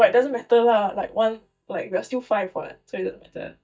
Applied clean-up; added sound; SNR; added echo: neural mask model DeepFilterNet 3.